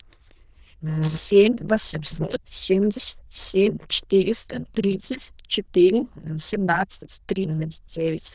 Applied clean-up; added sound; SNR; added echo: neural diffusion model UNIVERSE++.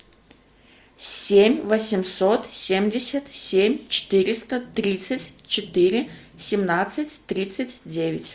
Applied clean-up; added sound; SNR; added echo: none; none; none; none.